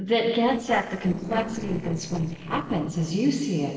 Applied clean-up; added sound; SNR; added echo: neural separator model SepFormer DNS4.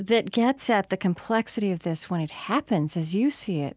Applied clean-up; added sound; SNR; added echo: none; none; none; none.